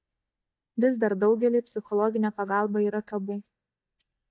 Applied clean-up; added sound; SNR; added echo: neural mask model DeepFilterNet 3.